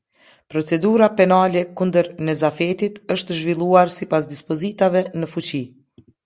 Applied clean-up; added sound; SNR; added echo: none; none; none; none.